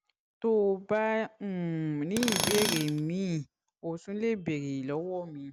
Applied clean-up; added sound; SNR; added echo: none; Tools; 2 dB; none.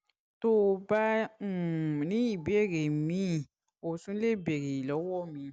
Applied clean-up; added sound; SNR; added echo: none; none; none; none.